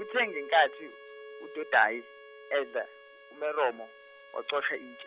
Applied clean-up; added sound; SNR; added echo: none; Chink, clink + Bowed string instrument; 16 dB; none.